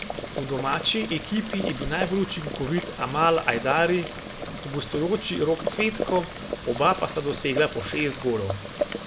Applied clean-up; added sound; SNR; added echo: none; Boiling; 7 dB; none.